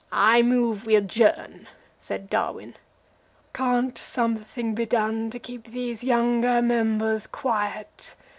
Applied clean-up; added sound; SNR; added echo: none; none; none; none.